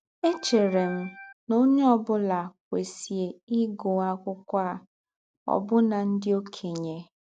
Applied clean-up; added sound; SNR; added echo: none; Organ; 17 dB; none.